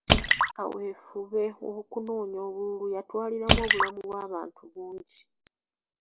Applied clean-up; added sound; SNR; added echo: none; Drip / Splash, splatter; -5 dB; none.